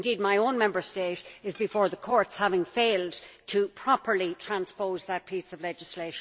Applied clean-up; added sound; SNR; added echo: none; Dishes, pots, and pans / Glass; 18 dB; none.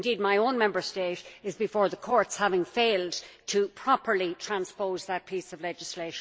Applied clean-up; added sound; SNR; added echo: none; none; none; none.